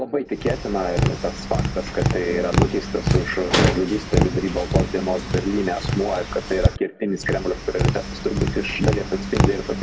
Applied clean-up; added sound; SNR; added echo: none; Tap; -1 dB; reverberation time 1.4 s.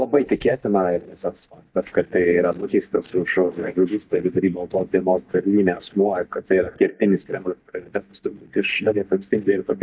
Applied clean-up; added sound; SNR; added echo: neural mask model DeepFilterNet 3.